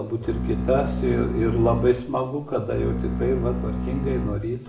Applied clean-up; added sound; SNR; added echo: none; Bowed string instrument; 3 dB; reverberation time 0.5 s.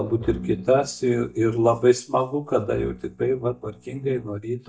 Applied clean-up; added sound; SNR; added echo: neural mask model DeepFilterNet 3.